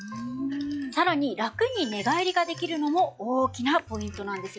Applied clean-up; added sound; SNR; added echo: classical method log-MMSE.